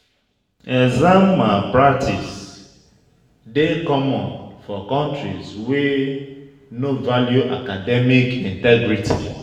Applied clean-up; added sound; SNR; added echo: none; none; none; reverberation time 1.1 s.